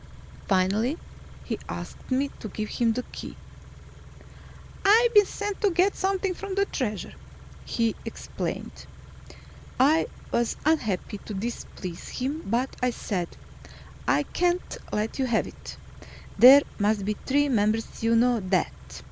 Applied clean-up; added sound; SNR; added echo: none; Idling / Car; 16 dB; none.